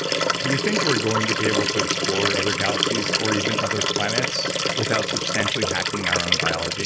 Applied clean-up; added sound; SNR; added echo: none; Liquid; -4 dB; none.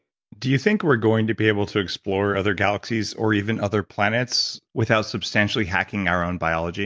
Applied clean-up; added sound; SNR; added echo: none; none; none; none.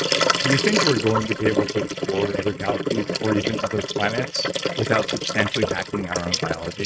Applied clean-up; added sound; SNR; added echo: neural mask model RNNoise.